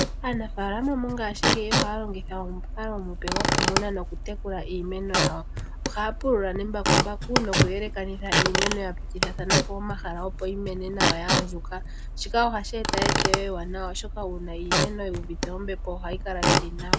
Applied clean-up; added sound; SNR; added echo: none; Squeak / Wood; -4 dB; none.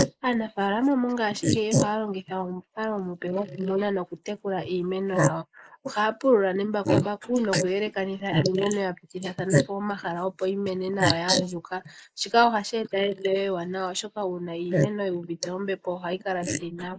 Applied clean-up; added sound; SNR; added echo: neural mask model Resemble Enhance denoiser.